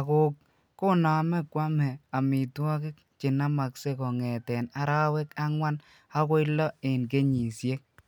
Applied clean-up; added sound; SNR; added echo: none; none; none; none.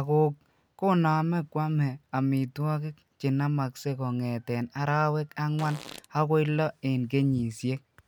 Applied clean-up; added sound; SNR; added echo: none; Fart; 18 dB; none.